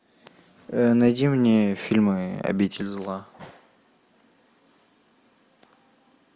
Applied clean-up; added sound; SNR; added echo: none; none; none; none.